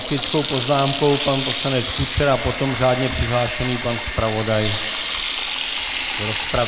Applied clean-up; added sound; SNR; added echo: none; Sink (filling or washing) / Water tap, faucet; -2 dB; none.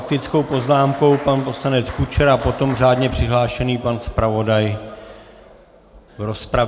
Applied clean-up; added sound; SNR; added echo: none; none; none; none.